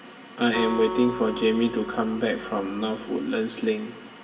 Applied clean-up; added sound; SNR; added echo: none; Acoustic guitar; 10 dB; reverberation time 0.9 s.